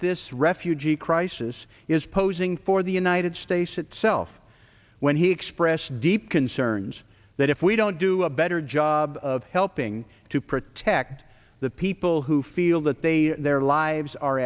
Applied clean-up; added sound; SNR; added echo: none; none; none; none.